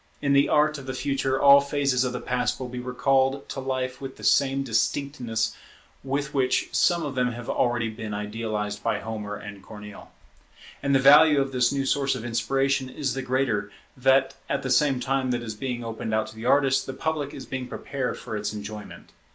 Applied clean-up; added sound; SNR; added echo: none; none; none; none.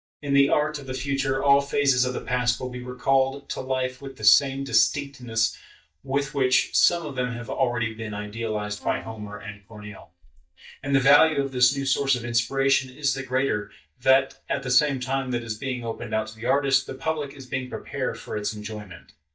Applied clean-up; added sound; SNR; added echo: neural mask model DeepFilterNet 3.